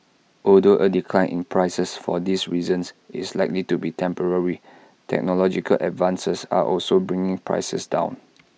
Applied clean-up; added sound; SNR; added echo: none; none; none; none.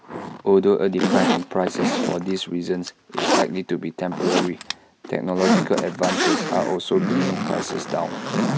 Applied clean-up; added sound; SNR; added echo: none; Zipper (clothing); 1 dB; none.